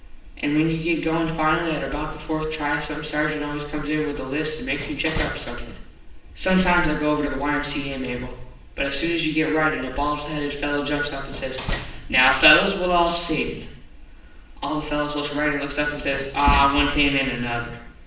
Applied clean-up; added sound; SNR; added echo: none; Slam; 8 dB; reverberation time 0.8 s.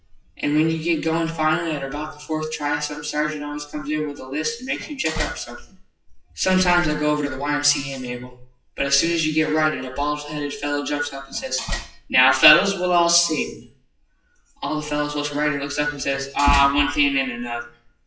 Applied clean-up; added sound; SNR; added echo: classical method WPE with log-MMSE.